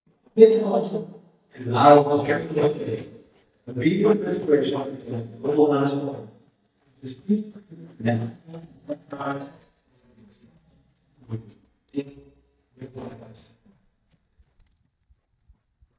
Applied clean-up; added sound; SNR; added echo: neural mask model DeepFilterNet 3.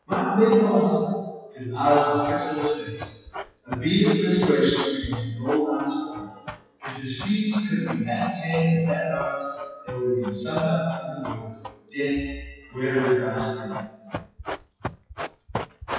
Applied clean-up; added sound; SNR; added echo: classical method WPE with log-MMSE.